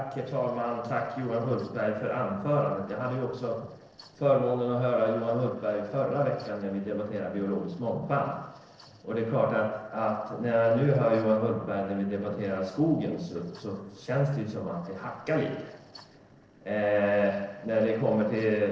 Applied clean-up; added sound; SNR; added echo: neural separator model SepFormer DNS4.